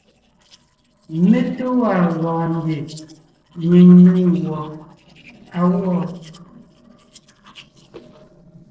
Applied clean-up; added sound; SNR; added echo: neural separator model SepFormer DNS4.